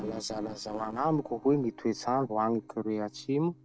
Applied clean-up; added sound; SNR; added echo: neural separator model SepFormer DNS4.